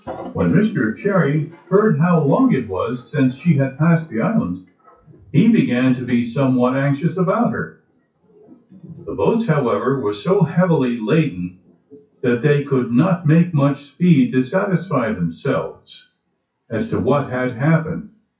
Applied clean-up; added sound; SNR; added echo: classical method WPE with log-MMSE.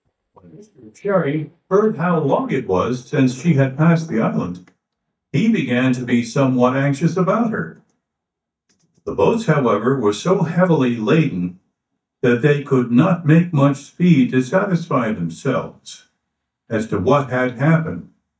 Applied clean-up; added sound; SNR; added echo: neural mask model DeepFilterNet 3.